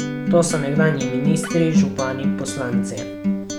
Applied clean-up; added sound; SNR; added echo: none; Acoustic guitar; 0 dB; none.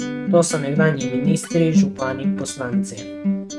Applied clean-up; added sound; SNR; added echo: neural mask model RNNoise.